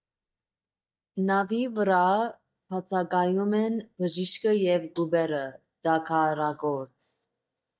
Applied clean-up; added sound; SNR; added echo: neural mask model DeepFilterNet 3.